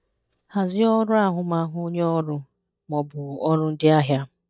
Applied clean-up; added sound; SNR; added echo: neural mask model DeepFilterNet 3.